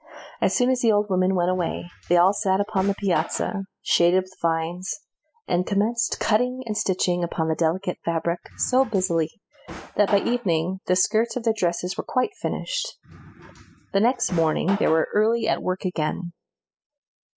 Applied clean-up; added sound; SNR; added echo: classical method spectral subtraction.